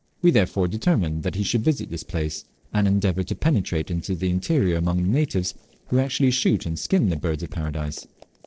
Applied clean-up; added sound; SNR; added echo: neural separator model SepFormer DNS4.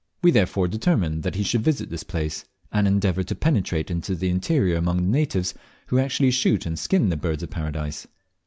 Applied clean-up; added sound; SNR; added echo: none; none; none; none.